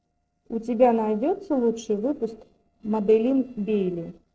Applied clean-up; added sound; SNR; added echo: neural separator model SepFormer DNS4.